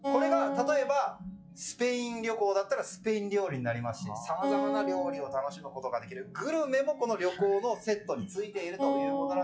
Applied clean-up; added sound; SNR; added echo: classical method log-MMSE.